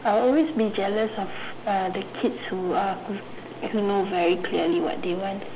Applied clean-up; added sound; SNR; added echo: none; none; none; none.